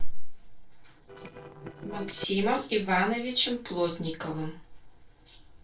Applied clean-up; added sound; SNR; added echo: neural separator model SepFormer DNS4.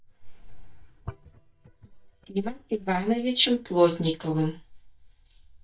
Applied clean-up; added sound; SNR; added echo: neural mask model DeepFilterNet 3.